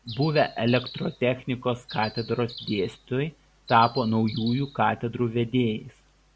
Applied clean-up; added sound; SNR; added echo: none; Bird; 17 dB; none.